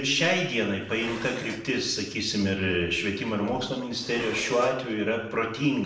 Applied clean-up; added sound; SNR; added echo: none; Dishes, pots, and pans; 16 dB; reverberation time 0.7 s.